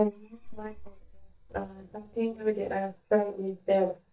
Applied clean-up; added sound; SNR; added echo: neural mask model DeepFilterNet 3.